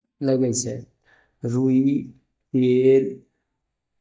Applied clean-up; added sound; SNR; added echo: neural mask model DeepFilterNet 3.